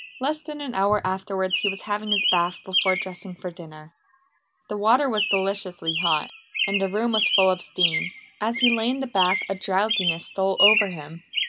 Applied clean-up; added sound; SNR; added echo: none; Chirp, tweet; 2 dB; none.